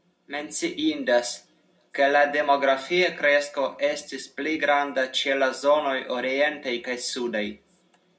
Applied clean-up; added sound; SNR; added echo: none; none; none; reverberation time 0.2 s.